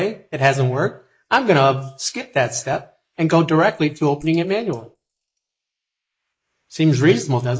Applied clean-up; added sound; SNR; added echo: neural mask model Resemble Enhance denoiser.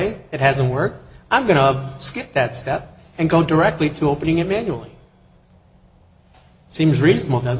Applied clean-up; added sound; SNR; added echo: none; none; none; none.